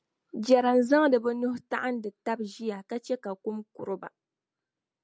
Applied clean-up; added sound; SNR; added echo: none; none; none; none.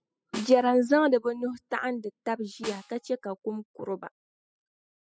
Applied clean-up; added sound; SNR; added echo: classical method spectral subtraction.